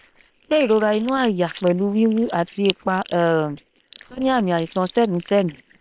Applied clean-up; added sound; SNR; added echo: neural separator model SepFormer WHAM!.